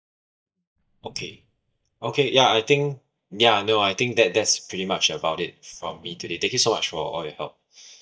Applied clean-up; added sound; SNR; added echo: neural mask model DeepFilterNet 3.